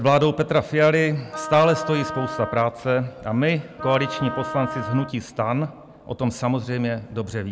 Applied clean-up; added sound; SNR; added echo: none; Wind instrument, woodwind instrument; 10 dB; none.